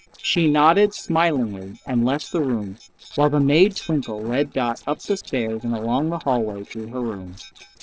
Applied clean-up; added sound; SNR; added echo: neural separator model SepFormer DNS4.